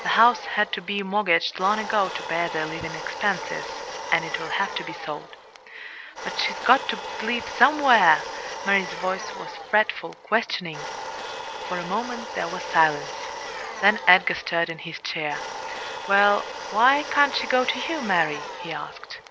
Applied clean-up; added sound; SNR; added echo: none; Domestic sounds, home sounds; 10 dB; none.